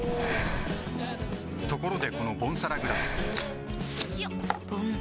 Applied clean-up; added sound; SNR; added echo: none; Breathing; 5 dB; none.